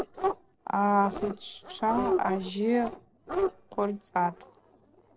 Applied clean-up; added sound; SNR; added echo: neural separator model SepFormer DNS4.